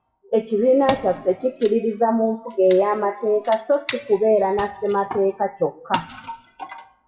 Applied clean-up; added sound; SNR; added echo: classical method WPE with log-MMSE.